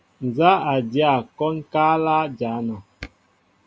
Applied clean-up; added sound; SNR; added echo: none; none; none; none.